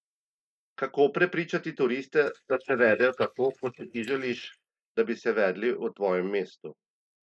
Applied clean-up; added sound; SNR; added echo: neural mask model Resemble Enhance denoiser.